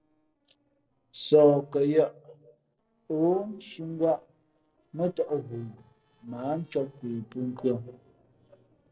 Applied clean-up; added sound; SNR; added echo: neural separator model SepFormer DNS4.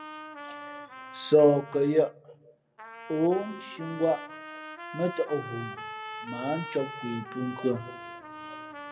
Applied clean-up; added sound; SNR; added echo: none; Trumpet; 12 dB; none.